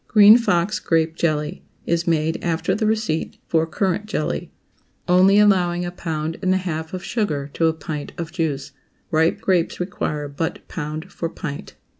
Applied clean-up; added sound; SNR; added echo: none; none; none; none.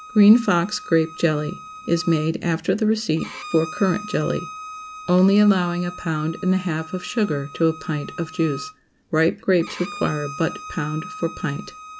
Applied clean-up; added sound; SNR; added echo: none; Bowed string instrument; 16 dB; none.